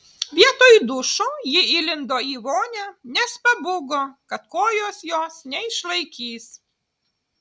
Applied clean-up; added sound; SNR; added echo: none; none; none; none.